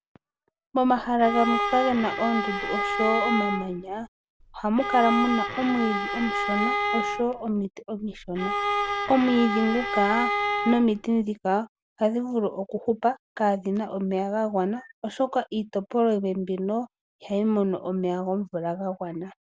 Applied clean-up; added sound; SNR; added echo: none; Bowed string instrument; 2 dB; none.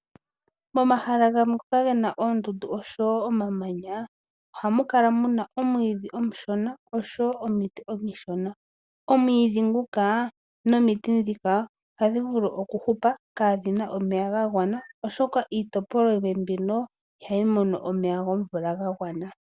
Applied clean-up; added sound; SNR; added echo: none; none; none; none.